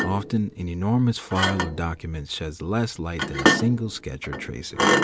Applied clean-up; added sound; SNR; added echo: none; Thump, thud; 0 dB; none.